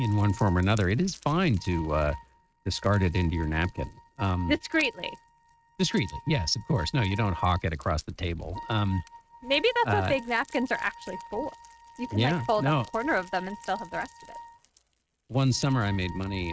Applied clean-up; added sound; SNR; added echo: neural mask model RNNoise.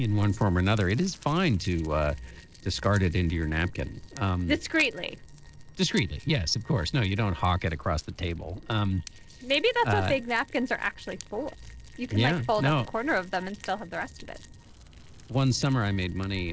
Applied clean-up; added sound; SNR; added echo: neural separator model SepFormer DNS4.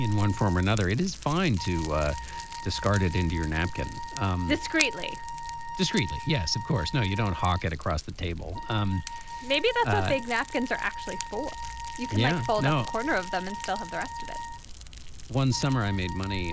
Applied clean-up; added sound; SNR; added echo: none; Wind instrument, woodwind instrument + Fire; 8 dB; none.